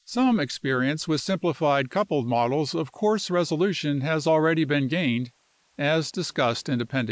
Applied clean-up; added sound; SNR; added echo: neural mask model Resemble Enhance denoiser.